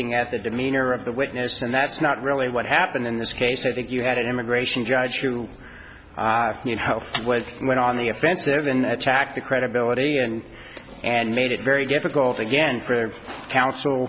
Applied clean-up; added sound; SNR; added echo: none; none; none; none.